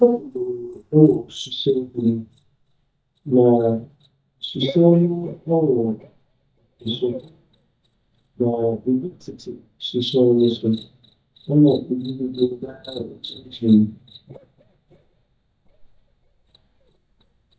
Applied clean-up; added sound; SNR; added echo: neural mask model DeepFilterNet 3.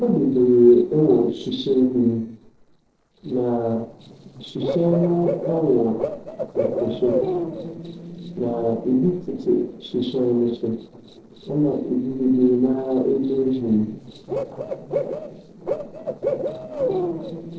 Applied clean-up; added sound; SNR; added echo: neural separator model SepFormer DNS4.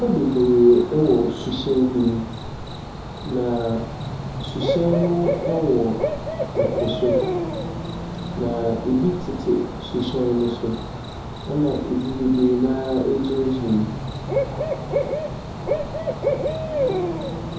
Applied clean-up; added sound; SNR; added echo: none; Cricket / Bird; 4 dB; reverberation time 2.6 s.